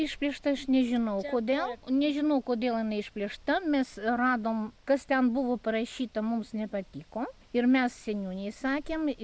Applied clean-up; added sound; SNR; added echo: none; none; none; none.